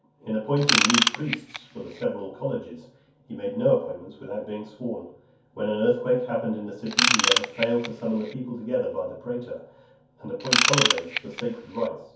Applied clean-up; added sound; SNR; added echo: none; Ratchet, pawl / Tools; -4 dB; reverberation time 0.6 s.